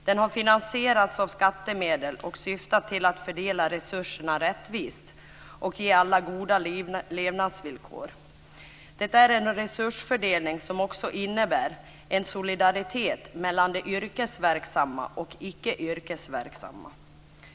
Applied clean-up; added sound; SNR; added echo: none; none; none; none.